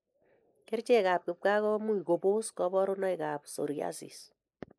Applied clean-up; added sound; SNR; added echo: neural mask model Resemble Enhance denoiser.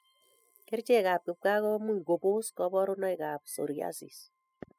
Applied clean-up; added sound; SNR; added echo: classical method spectral subtraction.